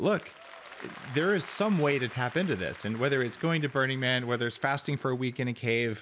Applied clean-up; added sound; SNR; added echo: none; Applause; 19 dB; none.